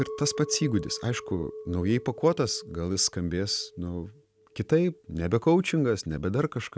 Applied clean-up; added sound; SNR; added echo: none; Chink, clink; 16 dB; none.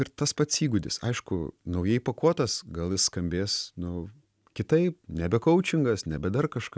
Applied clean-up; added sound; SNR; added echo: none; none; none; none.